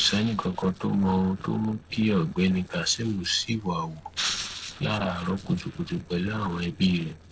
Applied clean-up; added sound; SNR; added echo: neural separator model SepFormer DNS4.